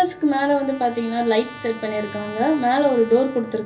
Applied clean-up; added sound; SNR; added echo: none; Trumpet; 19 dB; reverberation time 0.3 s.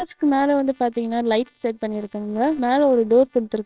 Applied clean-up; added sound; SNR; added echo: neural separator model SepFormer WHAMR!.